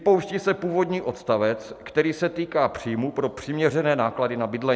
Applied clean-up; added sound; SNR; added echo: none; none; none; none.